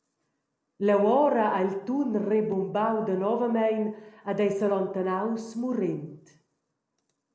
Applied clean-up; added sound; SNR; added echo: none; none; none; none.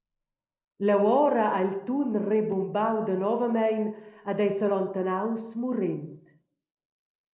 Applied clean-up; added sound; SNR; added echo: neural mask model Resemble Enhance denoiser.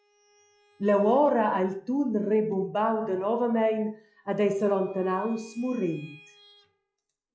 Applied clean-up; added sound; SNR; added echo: classical method log-MMSE.